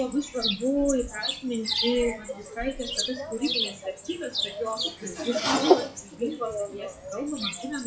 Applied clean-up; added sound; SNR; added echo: classical method WPE with log-MMSE.